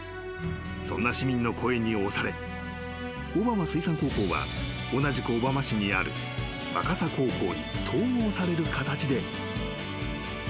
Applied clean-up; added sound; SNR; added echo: none; none; none; none.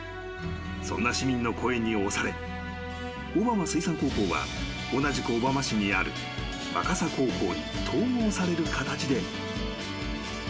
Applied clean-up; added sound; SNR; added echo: none; none; none; reverberation time 0.5 s.